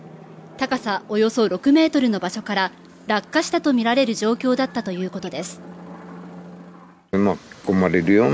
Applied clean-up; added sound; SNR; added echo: none; none; none; none.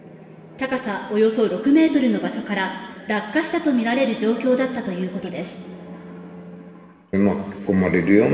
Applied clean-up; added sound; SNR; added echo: none; none; none; reverberation time 2.5 s.